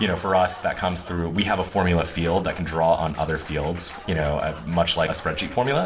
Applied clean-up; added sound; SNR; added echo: none; Applause; 17 dB; reverberation time 0.6 s.